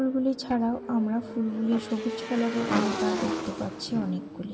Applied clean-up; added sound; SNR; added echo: none; Motorcycle / Engine; 5 dB; reverberation time 1.5 s.